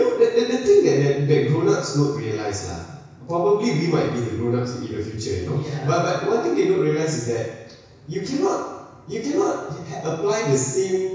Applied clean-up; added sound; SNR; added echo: none; none; none; reverberation time 1.1 s.